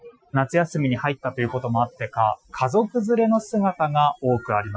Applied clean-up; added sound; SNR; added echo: classical method Wiener filter.